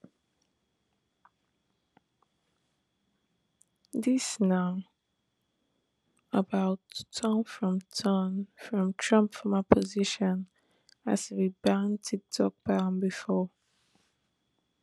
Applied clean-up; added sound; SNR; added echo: none; none; none; none.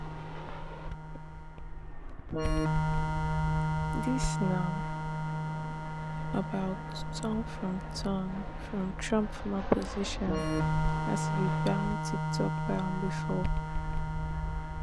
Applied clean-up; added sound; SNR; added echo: none; Fixed-wing aircraft, airplane + Organ; -4 dB; none.